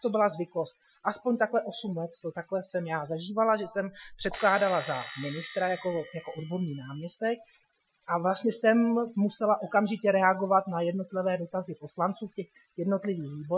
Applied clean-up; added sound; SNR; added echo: classical method Wiener filter.